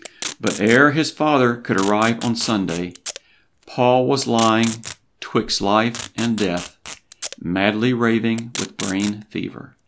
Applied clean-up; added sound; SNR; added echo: none; Packing tape, duct tape; 15 dB; none.